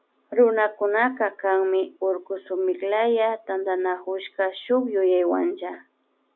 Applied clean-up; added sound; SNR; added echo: none; none; none; none.